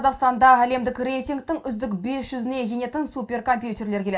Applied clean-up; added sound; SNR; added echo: none; none; none; reverberation time 0.2 s.